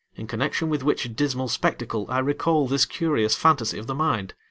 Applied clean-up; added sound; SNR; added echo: none; none; none; none.